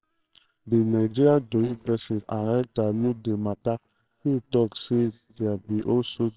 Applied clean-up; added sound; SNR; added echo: neural separator model SepFormer WHAMR!.